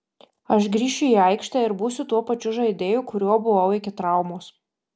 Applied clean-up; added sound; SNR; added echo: none; none; none; none.